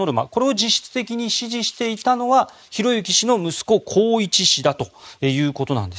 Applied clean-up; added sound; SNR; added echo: neural mask model Resemble Enhance denoiser.